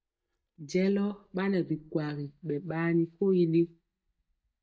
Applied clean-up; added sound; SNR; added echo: neural mask model DeepFilterNet 3.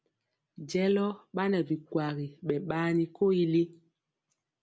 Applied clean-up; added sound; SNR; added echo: none; none; none; none.